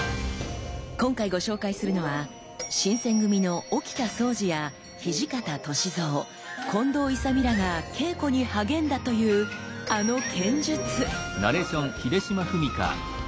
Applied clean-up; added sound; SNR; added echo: none; Bell; 18 dB; none.